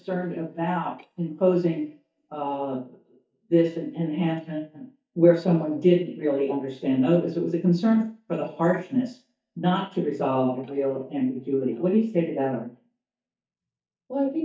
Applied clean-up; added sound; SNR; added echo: neural mask model DeepFilterNet 3.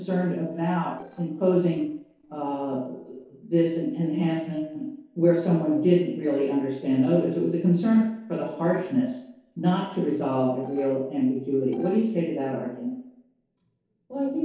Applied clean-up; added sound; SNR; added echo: neural separator model SepFormer DNS4.